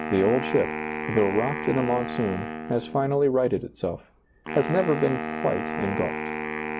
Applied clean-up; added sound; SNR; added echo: none; Wind instrument, woodwind instrument; 6 dB; none.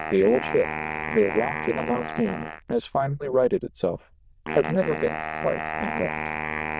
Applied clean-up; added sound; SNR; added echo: neural diffusion model UNIVERSE++.